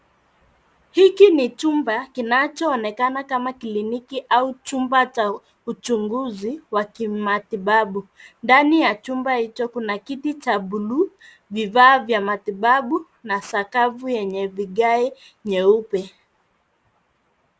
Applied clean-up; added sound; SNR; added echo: none; none; none; none.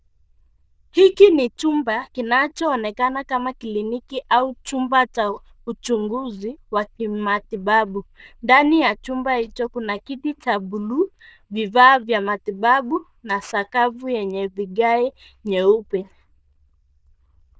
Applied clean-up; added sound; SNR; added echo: neural diffusion model UNIVERSE++.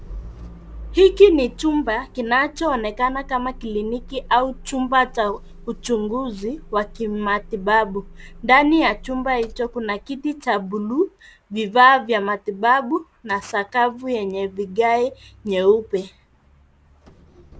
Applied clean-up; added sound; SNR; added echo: none; Idling / Engine starting / Motor vehicle (road); 19 dB; none.